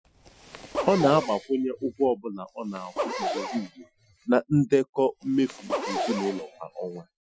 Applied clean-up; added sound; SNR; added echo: classical method Wiener filter.